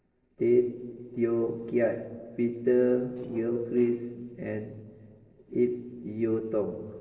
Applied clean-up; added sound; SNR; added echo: neural separator model SepFormer DNS4.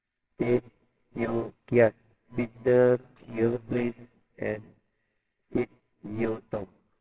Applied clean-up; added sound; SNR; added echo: neural separator model SepFormer WHAMR!.